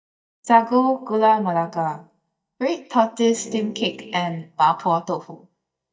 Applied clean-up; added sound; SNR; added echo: neural mask model DeepFilterNet 3.